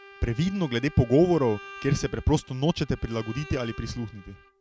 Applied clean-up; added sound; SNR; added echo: none; Bowed string instrument; 20 dB; none.